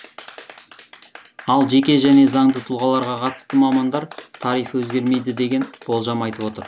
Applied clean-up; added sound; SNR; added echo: none; Clapping; 19 dB; none.